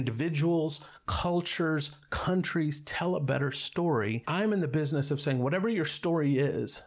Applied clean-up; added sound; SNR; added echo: none; none; none; none.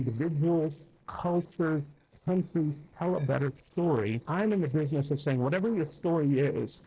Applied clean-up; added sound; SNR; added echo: neural separator model SepFormer DNS4.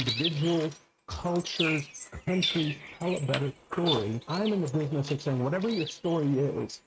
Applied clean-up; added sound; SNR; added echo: neural mask model RNNoise.